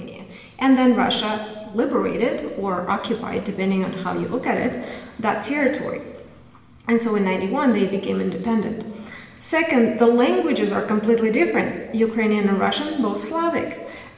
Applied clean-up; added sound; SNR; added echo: none; none; none; reverberation time 1.3 s.